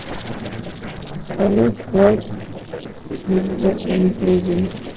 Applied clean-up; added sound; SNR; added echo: neural separator model SepFormer DNS4.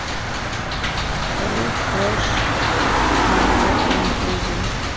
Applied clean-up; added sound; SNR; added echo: none; Engine / Car; -4 dB; none.